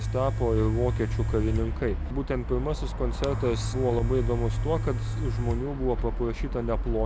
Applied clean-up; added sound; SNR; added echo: none; Domestic sounds, home sounds; 6 dB; none.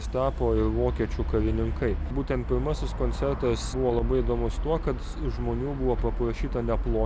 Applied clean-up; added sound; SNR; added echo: none; none; none; none.